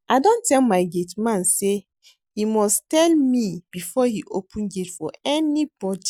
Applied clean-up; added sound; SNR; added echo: none; none; none; none.